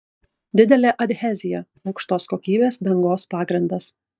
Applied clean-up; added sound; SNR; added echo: neural mask model DeepFilterNet 3.